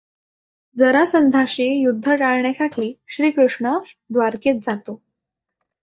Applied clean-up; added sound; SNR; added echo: neural mask model DeepFilterNet 3.